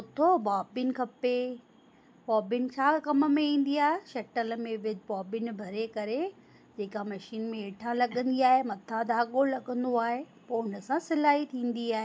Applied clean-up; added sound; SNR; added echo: none; none; none; none.